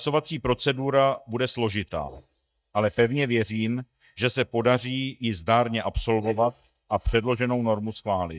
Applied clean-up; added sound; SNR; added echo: neural mask model DeepFilterNet 3.